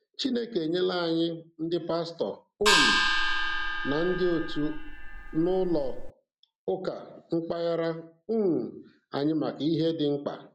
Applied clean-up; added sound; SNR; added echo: none; Gong; -2 dB; none.